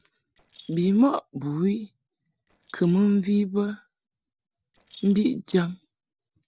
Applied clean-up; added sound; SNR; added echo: neural separator model SepFormer DNS4.